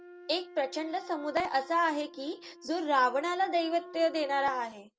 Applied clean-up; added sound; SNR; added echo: none; Wind instrument, woodwind instrument; 18 dB; none.